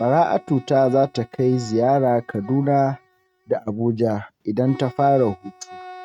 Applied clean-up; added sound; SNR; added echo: neural mask model RNNoise.